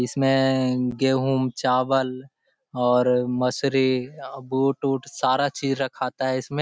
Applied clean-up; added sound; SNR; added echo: none; none; none; none.